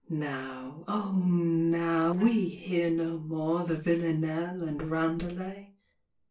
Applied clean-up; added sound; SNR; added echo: neural separator model SepFormer DNS4.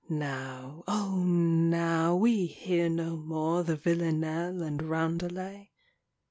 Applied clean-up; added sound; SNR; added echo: none; none; none; none.